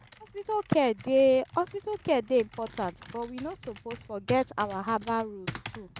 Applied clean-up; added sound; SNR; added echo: none; Computer keyboard; 16 dB; none.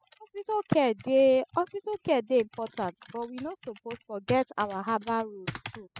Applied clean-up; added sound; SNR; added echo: classical method spectral subtraction.